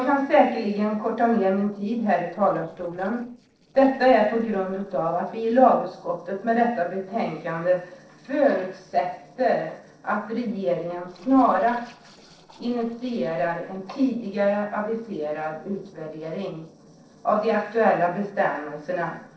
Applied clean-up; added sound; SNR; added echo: neural separator model SepFormer DNS4.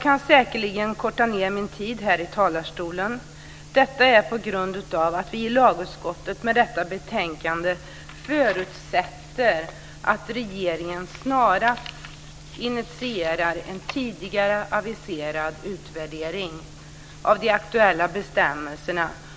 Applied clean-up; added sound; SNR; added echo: none; none; none; none.